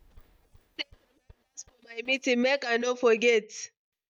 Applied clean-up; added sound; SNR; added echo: neural mask model DeepFilterNet 3.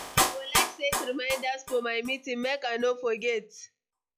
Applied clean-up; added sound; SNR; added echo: classical method log-MMSE.